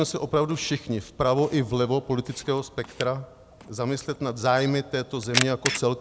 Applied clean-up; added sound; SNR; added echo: none; Camera; 10 dB; none.